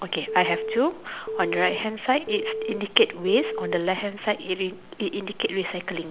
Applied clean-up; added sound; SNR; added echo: none; Telephone; 6 dB; none.